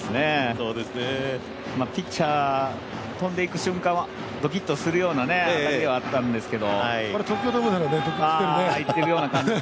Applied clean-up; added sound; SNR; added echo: none; Wind instrument, woodwind instrument; 19 dB; none.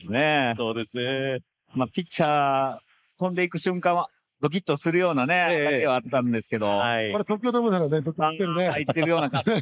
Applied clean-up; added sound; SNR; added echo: neural mask model Resemble Enhance denoiser.